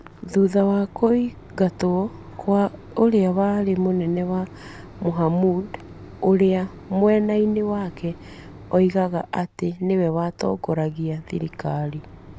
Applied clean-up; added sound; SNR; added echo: none; Mechanisms; 20 dB; none.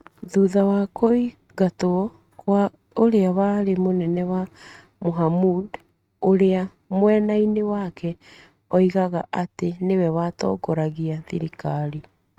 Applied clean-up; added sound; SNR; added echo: neural mask model RNNoise.